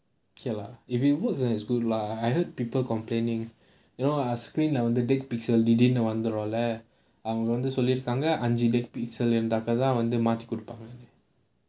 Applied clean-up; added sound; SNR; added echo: none; none; none; none.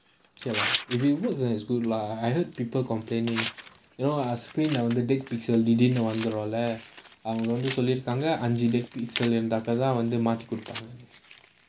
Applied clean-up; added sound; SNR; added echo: none; Tearing; 13 dB; none.